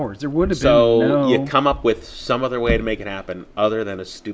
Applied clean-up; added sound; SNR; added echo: none; none; none; none.